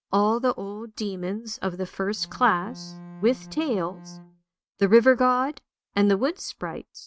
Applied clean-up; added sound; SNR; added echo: neural mask model RNNoise.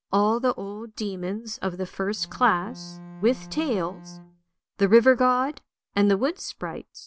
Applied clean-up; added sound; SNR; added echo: none; Bowed string instrument; 17 dB; none.